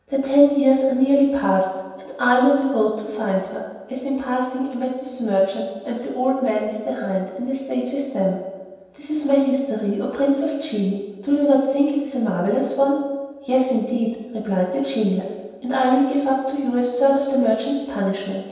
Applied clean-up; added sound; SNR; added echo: none; none; none; reverberation time 1.2 s.